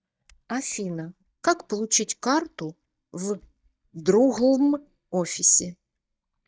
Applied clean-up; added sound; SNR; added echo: neural mask model DeepFilterNet 3.